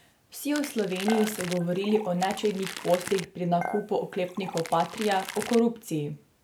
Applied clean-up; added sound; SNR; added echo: none; Crackle + Dishes, pots, and pans / Chink, clink; 10 dB; none.